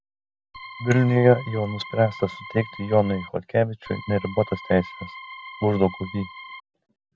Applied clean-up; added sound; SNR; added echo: none; Organ; 16 dB; none.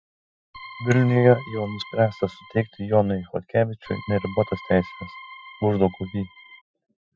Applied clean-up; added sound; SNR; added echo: classical method Wiener filter.